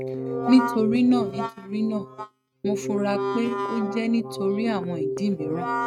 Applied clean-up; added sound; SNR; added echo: neural mask model RNNoise.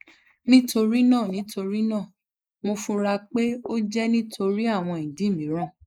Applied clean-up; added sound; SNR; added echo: neural mask model Resemble Enhance denoiser.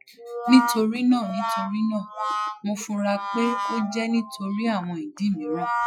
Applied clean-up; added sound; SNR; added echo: classical method Wiener filter.